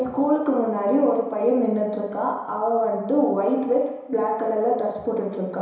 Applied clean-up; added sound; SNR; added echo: none; none; none; reverberation time 1.0 s.